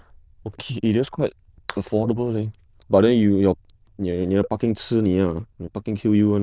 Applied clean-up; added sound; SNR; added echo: neural diffusion model UNIVERSE++.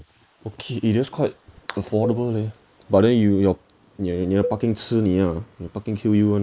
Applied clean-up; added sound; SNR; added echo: neural mask model Resemble Enhance denoiser.